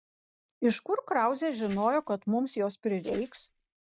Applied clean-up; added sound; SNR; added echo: neural mask model RNNoise.